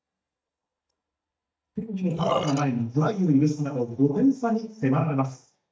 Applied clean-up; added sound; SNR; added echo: neural mask model DeepFilterNet 3.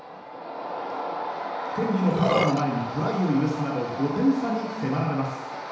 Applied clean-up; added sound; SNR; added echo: none; Burping, eructation; 10 dB; reverberation time 1.0 s.